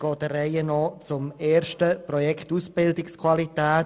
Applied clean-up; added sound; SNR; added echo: none; none; none; none.